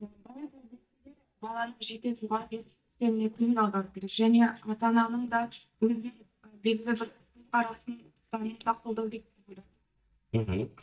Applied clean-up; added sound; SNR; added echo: neural mask model DeepFilterNet 3.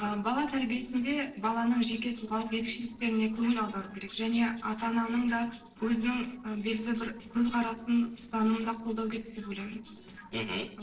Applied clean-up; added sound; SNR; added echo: neural separator model SepFormer DNS4.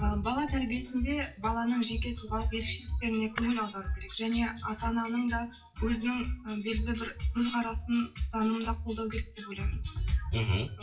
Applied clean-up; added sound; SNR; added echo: classical method WPE with log-MMSE.